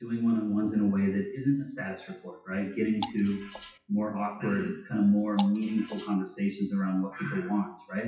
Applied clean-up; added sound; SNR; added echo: classical method WPE with log-MMSE.